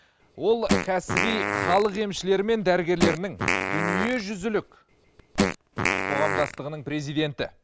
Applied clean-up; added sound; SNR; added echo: none; Fart; 1 dB; none.